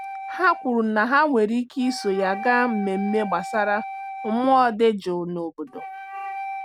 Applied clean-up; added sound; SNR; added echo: none; Wind instrument, woodwind instrument; 12 dB; none.